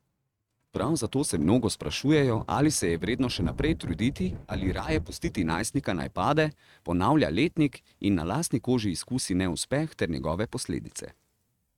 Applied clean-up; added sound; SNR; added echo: neural mask model RNNoise.